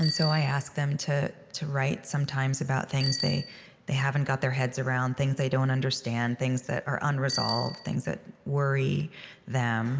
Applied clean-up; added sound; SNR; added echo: none; Bicycle bell; 12 dB; none.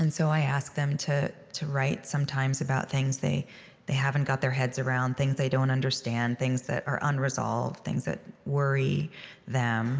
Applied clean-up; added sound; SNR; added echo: none; none; none; none.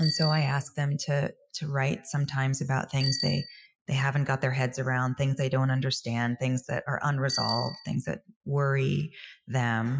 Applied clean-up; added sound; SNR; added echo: classical method Wiener filter.